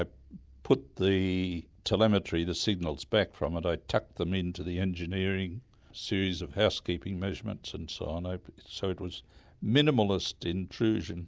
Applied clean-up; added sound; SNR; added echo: none; none; none; none.